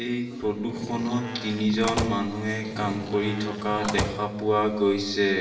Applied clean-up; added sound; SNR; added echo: none; Slam; 8 dB; reverberation time 1.1 s.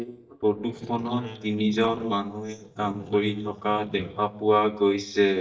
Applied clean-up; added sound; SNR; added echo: neural mask model DeepFilterNet 3.